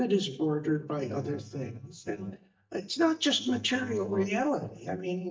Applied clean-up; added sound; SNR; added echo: neural mask model DeepFilterNet 3.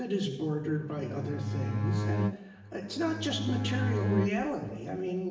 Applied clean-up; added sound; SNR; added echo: none; Bowed string instrument; 0 dB; reverberation time 0.9 s.